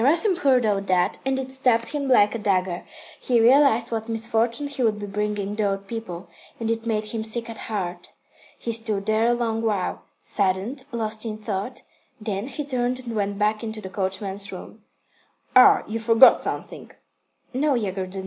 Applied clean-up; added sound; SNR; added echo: none; none; none; none.